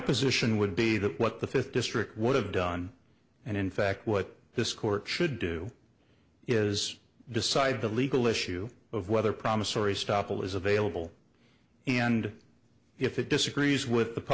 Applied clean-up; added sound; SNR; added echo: none; none; none; none.